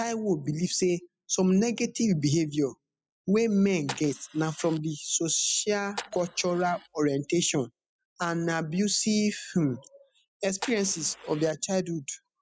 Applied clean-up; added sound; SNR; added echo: classical method spectral subtraction.